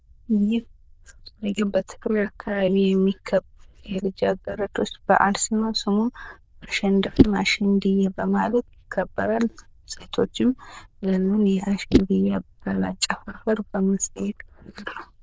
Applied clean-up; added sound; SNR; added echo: neural diffusion model UNIVERSE++.